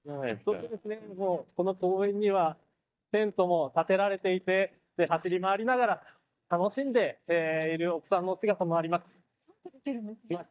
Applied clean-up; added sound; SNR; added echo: neural mask model DeepFilterNet 3.